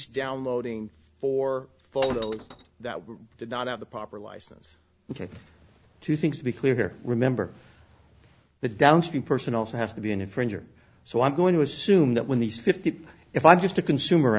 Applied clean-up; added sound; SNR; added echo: none; Glass; 13 dB; none.